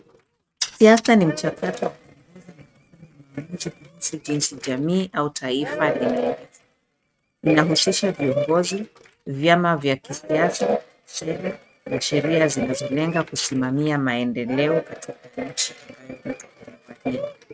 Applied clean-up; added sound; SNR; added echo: neural mask model RNNoise.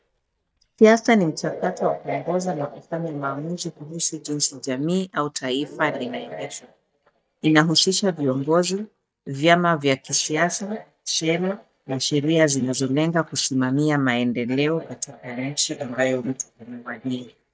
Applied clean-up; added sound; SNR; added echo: neural mask model DeepFilterNet 3.